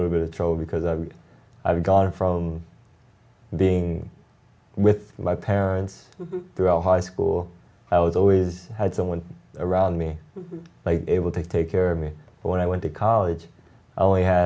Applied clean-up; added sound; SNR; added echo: none; none; none; none.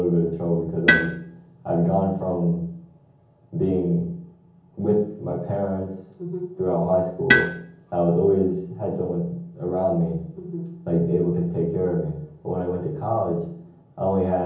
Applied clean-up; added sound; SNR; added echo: none; Tools; 4 dB; reverberation time 0.7 s.